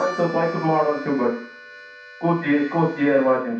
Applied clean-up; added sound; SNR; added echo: none; Harmonica; 15 dB; reverberation time 0.6 s.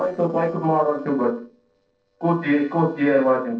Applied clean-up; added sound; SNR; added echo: neural separator model SepFormer DNS4.